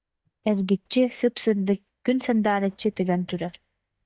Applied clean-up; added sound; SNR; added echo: neural mask model DeepFilterNet 3.